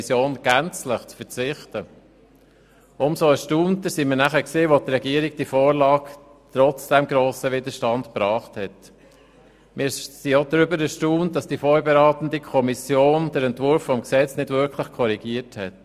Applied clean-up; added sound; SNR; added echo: none; none; none; none.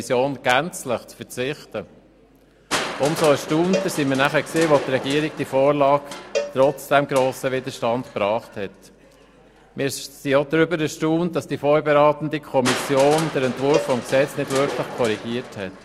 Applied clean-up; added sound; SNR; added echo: none; Cowbell + Crushing; 11 dB; none.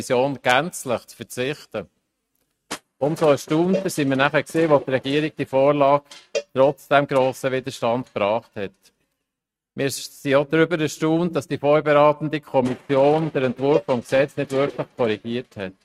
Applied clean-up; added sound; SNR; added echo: neural mask model RNNoise.